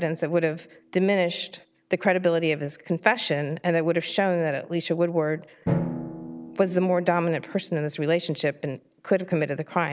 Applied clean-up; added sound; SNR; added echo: none; Drum; 13 dB; none.